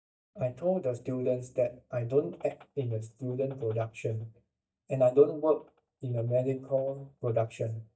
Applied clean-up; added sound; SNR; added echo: neural mask model DeepFilterNet 3.